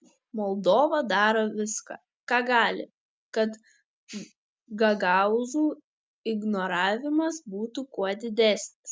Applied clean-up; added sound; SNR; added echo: none; none; none; none.